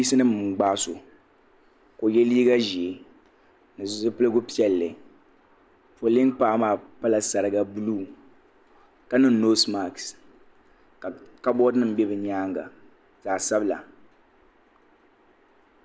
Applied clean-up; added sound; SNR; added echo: none; none; none; none.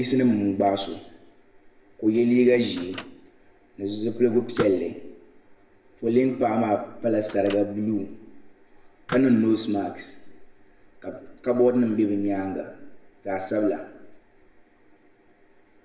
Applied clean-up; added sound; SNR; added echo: none; Microwave oven; 18 dB; reverberation time 0.8 s.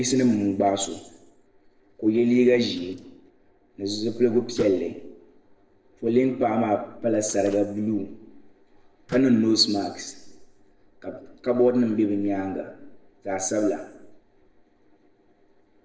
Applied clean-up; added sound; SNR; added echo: neural separator model SepFormer DNS4.